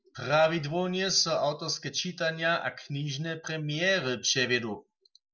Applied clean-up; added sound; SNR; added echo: none; none; none; none.